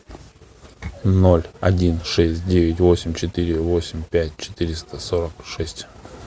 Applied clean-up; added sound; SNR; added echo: none; none; none; none.